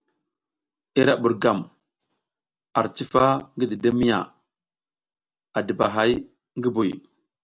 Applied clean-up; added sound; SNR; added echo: none; none; none; none.